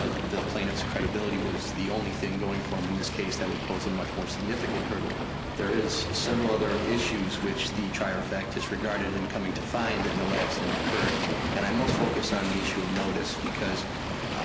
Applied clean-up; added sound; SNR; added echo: none; Waves, surf; 1 dB; none.